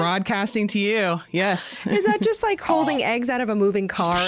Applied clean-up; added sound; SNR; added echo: none; Fart; 11 dB; none.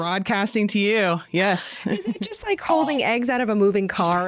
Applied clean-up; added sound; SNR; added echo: neural mask model DeepFilterNet 3.